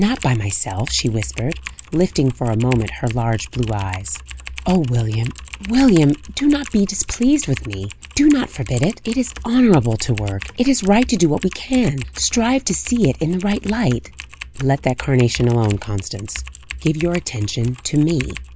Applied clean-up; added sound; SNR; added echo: none; Typing; 15 dB; none.